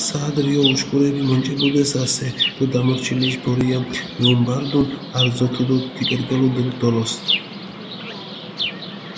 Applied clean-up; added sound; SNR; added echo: none; Chirp, tweet; 7 dB; none.